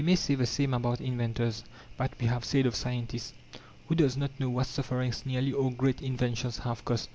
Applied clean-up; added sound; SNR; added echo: none; none; none; none.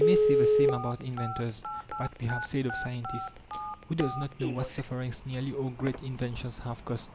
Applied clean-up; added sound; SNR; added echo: none; Telephone; -2 dB; none.